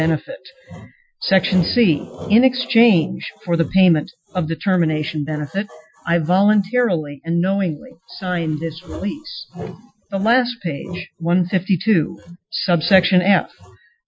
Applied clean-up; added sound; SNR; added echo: classical method Wiener filter.